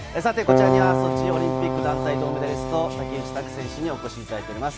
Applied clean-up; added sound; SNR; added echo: none; Keyboard (musical); -4 dB; none.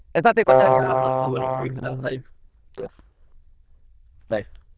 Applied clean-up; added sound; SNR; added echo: neural diffusion model UNIVERSE++.